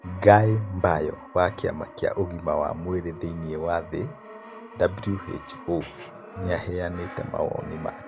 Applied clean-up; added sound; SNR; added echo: none; Breathing + Brass instrument; 16 dB; none.